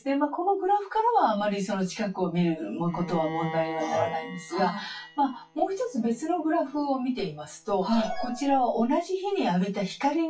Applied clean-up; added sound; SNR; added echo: classical method WPE with log-MMSE.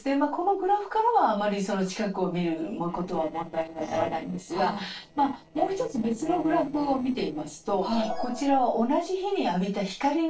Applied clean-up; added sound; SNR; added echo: neural separator model SepFormer DNS4.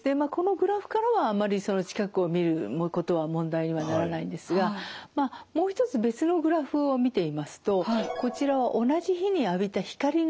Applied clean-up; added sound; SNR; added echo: none; none; none; none.